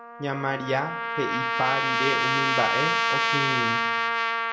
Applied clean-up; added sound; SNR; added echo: none; Trumpet; -5 dB; reverberation time 0.6 s.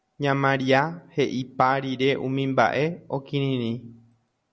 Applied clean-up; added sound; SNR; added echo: none; none; none; none.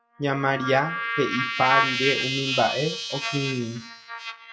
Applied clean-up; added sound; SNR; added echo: classical method WPE with log-MMSE.